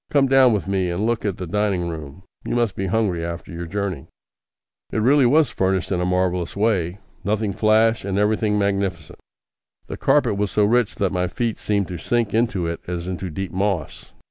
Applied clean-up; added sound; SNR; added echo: none; none; none; none.